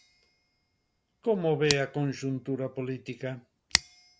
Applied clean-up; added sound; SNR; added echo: none; Scissors; 6 dB; none.